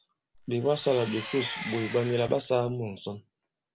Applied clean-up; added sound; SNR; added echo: none; Engine; 11 dB; none.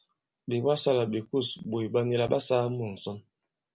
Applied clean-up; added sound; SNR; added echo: none; none; none; none.